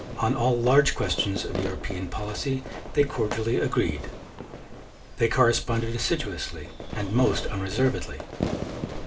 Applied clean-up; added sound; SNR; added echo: none; Fireworks; 10 dB; reverberation time 0.2 s.